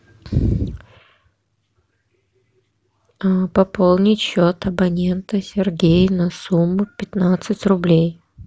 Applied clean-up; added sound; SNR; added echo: none; none; none; none.